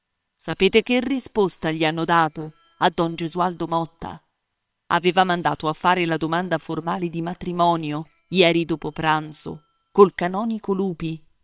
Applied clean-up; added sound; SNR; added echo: neural separator model SepFormer WHAM!.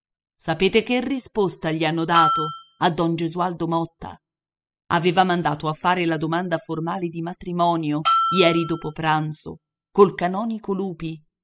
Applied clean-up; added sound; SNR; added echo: classical method spectral subtraction.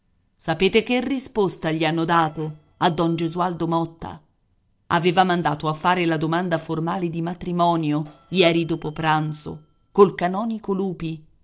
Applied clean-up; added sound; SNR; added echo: neural separator model SepFormer DNS4.